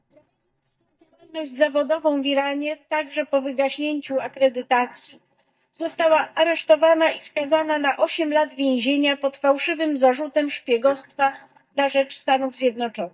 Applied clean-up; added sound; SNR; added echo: neural mask model DeepFilterNet 3.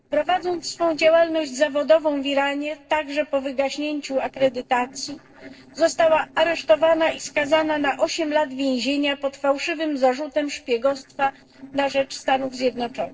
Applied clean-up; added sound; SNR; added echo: neural separator model SepFormer DNS4.